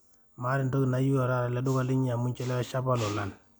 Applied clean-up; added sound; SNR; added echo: none; none; none; none.